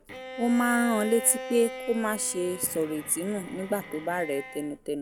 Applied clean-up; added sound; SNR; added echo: none; Bowed string instrument; 12 dB; none.